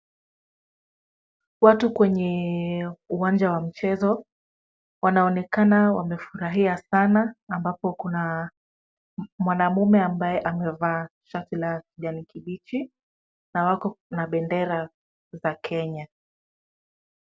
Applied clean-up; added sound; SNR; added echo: none; none; none; none.